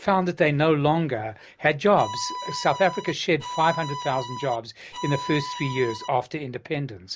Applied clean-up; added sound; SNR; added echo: none; Bowed string instrument; 9 dB; none.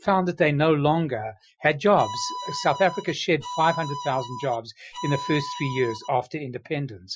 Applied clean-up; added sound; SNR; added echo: classical method Wiener filter.